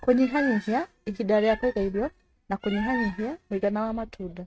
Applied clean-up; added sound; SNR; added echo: neural mask model RNNoise.